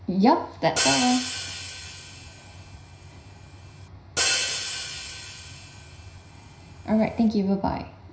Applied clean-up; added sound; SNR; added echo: none; Hi-hat; 3 dB; reverberation time 0.5 s.